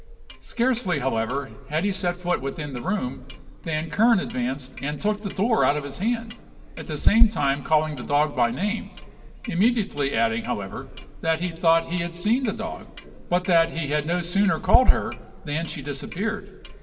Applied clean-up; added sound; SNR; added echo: none; Clock; 4 dB; reverberation time 2.3 s.